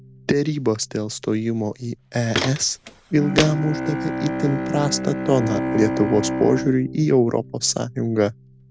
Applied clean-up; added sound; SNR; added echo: none; Bowed string instrument + Walk, footsteps; 6 dB; none.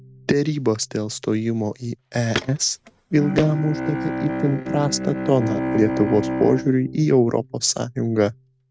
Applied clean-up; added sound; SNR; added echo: neural mask model RNNoise.